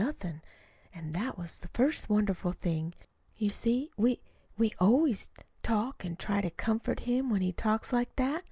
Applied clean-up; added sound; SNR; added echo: none; none; none; none.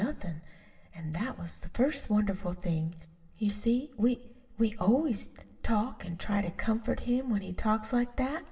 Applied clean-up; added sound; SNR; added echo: none; none; none; reverberation time 0.7 s.